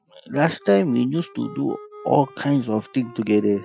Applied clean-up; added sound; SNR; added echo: classical method Wiener filter.